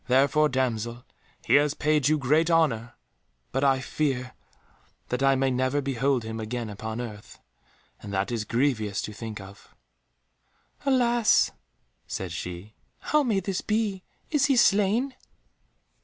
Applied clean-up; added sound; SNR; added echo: none; none; none; none.